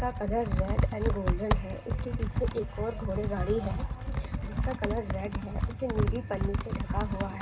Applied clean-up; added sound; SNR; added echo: none; Computer keyboard; -3 dB; reverberation time 0.2 s.